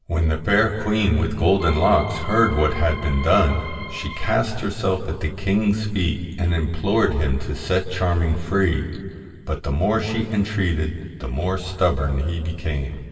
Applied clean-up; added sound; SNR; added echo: none; Organ; 14 dB; reverberation time 2.3 s.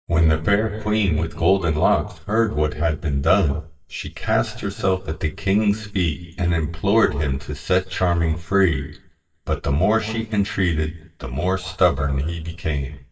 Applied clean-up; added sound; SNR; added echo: neural mask model DeepFilterNet 3.